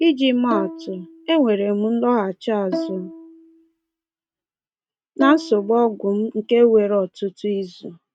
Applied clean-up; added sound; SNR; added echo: neural mask model RNNoise.